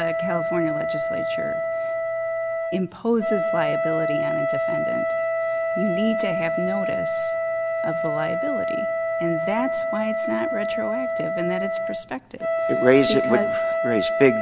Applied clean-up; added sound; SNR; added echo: none; Wind instrument, woodwind instrument; -2 dB; none.